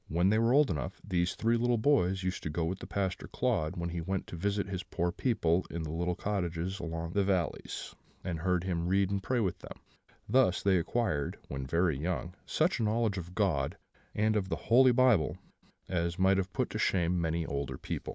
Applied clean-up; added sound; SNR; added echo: none; none; none; none.